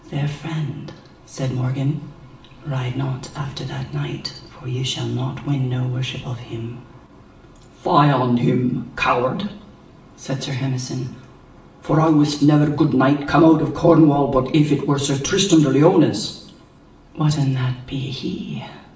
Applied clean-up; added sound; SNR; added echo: none; none; none; reverberation time 0.7 s.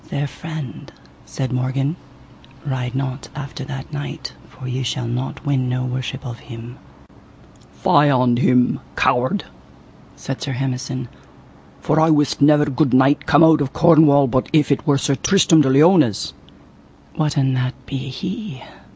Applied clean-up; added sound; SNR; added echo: none; none; none; none.